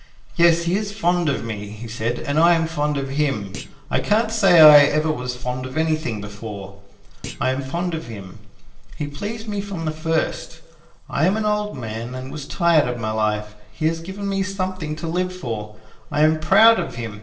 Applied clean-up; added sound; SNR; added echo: neural separator model SepFormer DNS4.